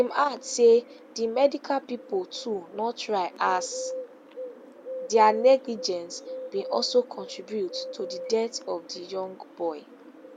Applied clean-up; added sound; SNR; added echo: none; Bird; 13 dB; none.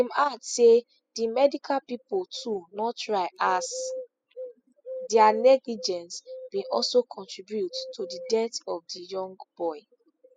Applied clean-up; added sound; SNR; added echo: classical method spectral subtraction.